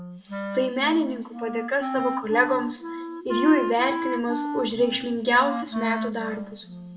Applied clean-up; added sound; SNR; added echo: none; Wind instrument, woodwind instrument; 6 dB; reverberation time 0.8 s.